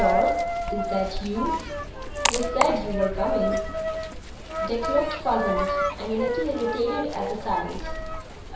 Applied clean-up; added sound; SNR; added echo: none; Coin (dropping); -1 dB; reverberation time 0.7 s.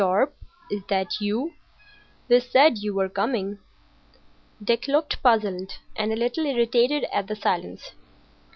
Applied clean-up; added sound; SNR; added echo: none; none; none; none.